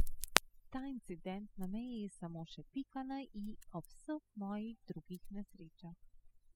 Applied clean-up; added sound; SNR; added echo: classical method spectral subtraction.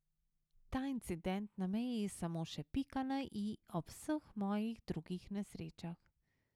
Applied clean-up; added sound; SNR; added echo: none; none; none; none.